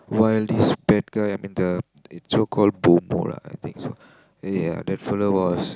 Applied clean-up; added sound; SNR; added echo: none; none; none; none.